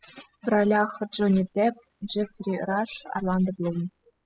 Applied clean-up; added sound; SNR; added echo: classical method spectral subtraction.